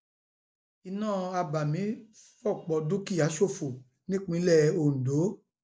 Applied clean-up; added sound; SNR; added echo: none; none; none; none.